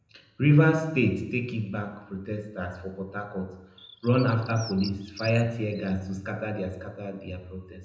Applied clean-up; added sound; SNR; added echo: none; Bird; 20 dB; reverberation time 0.8 s.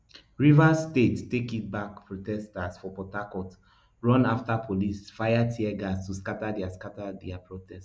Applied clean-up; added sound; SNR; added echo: none; none; none; none.